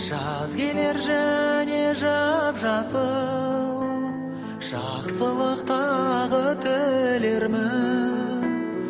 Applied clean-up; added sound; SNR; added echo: none; none; none; none.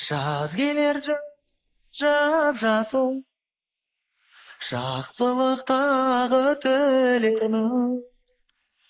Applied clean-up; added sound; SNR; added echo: neural mask model Resemble Enhance denoiser.